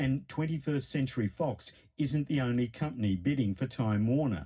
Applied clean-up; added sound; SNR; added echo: none; none; none; reverberation time 0.4 s.